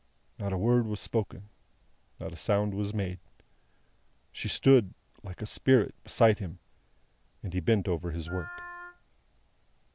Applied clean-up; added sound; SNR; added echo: none; Wind instrument, woodwind instrument; 15 dB; none.